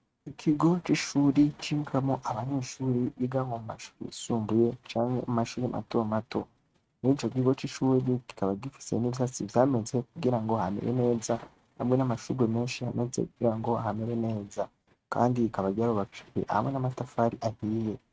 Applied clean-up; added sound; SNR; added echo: neural mask model RNNoise.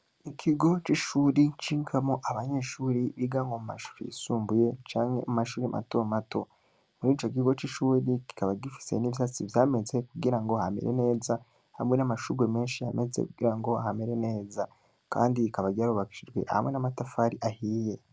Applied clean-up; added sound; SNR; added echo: none; none; none; none.